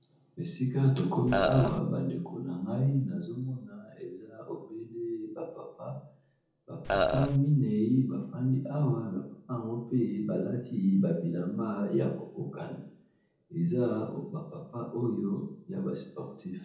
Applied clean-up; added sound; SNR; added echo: none; Burping, eructation; -3 dB; reverberation time 0.7 s.